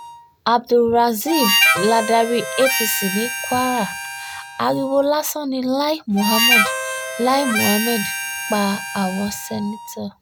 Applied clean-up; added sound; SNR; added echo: none; Harmonica; 3 dB; none.